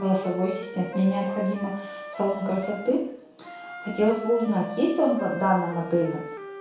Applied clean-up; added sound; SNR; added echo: none; Wind instrument, woodwind instrument; 11 dB; reverberation time 0.5 s.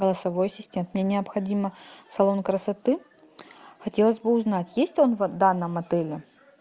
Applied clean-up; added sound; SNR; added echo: none; none; none; none.